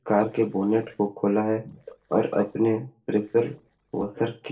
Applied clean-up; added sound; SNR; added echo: neural separator model SepFormer DNS4.